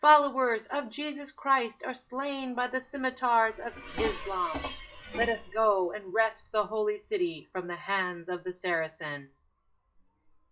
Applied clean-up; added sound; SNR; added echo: classical method log-MMSE.